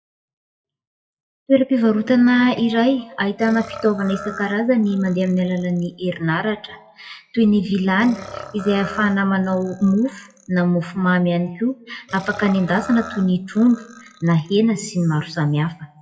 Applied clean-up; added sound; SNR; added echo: classical method WPE with log-MMSE.